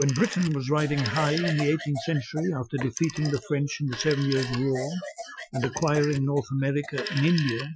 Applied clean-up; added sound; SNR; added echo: classical method Wiener filter.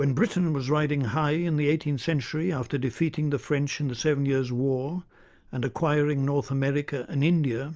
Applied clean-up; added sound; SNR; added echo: none; none; none; none.